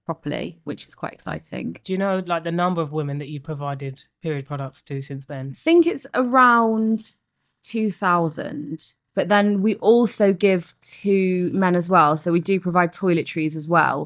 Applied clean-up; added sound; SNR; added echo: neural mask model DeepFilterNet 3.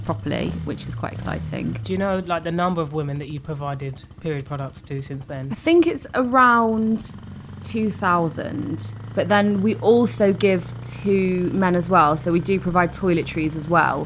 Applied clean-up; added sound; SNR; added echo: none; Engine starting; 13 dB; none.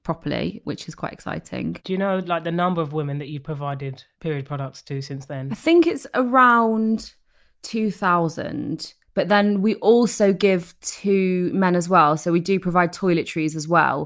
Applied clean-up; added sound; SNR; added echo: none; none; none; none.